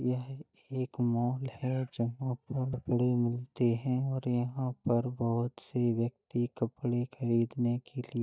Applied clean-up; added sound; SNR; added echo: neural mask model DeepFilterNet 3.